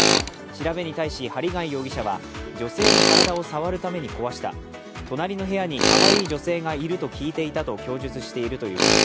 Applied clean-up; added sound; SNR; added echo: none; Tools; -3 dB; none.